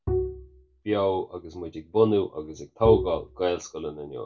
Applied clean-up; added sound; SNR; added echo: none; Bowed string instrument; 5 dB; reverberation time 0.2 s.